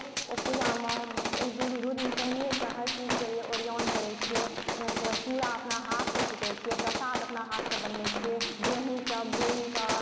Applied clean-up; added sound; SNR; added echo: none; Gunshot, gunfire; -1 dB; none.